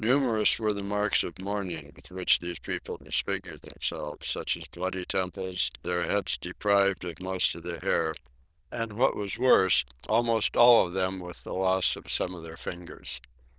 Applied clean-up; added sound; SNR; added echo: neural diffusion model UNIVERSE++.